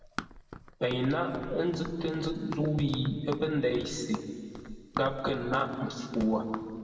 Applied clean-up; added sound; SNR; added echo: none; Run; 13 dB; reverberation time 2.4 s.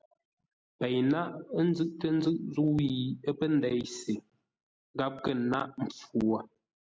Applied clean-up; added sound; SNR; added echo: none; none; none; none.